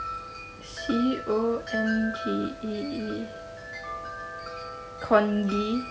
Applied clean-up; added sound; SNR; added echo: none; Wind chime; 8 dB; none.